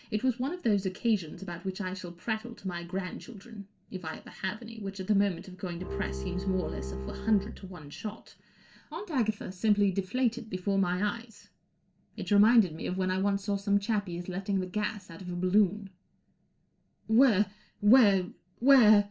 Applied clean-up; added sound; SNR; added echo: none; Bowed string instrument; 7 dB; reverberation time 0.2 s.